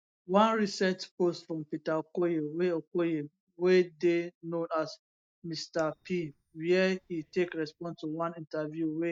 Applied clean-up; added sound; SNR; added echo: neural mask model DeepFilterNet 3.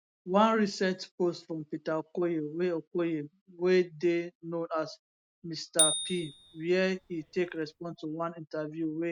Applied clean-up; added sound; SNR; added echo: none; Bicycle bell; 3 dB; none.